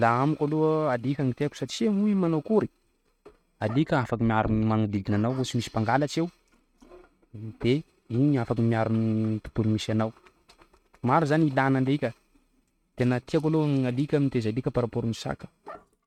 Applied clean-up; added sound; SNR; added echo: neural mask model RNNoise.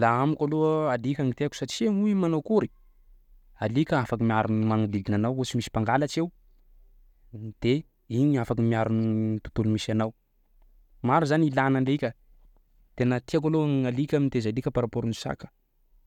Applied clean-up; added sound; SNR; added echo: none; none; none; none.